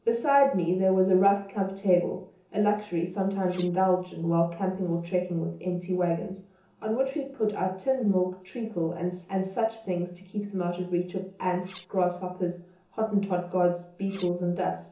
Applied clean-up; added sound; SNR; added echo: none; Cutlery, silverware; 16 dB; reverberation time 0.6 s.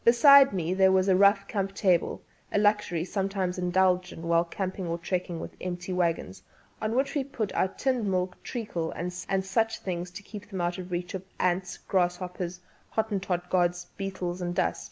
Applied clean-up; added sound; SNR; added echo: none; none; none; none.